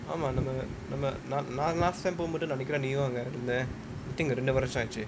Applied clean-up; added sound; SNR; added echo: none; none; none; none.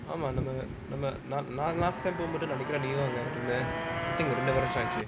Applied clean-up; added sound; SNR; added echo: none; Motorcycle; 3 dB; none.